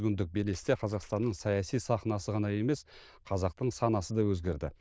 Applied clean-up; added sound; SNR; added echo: neural diffusion model UNIVERSE++.